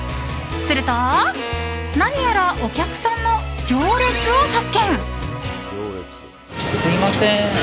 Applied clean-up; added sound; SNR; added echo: none; Bowed string instrument; 13 dB; none.